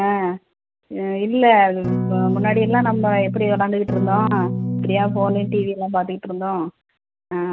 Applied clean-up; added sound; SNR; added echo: none; Electric guitar / Strum; 2 dB; none.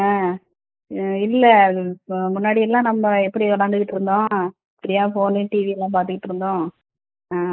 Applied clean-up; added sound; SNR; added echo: neural mask model Resemble Enhance denoiser.